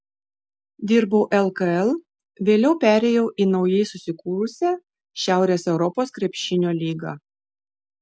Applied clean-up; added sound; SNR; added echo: none; none; none; none.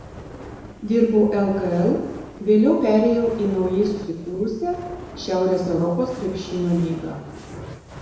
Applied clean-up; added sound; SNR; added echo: none; Fire; 16 dB; reverberation time 1.0 s.